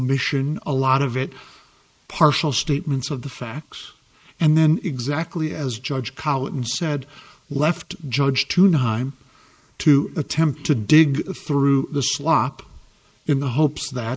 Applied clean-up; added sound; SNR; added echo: neural mask model Resemble Enhance denoiser.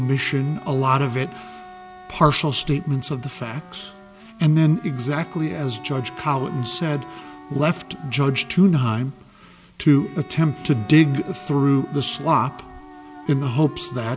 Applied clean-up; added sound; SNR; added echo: none; Wind instrument, woodwind instrument + Wind instrument, woodwind instrument; 19 dB; none.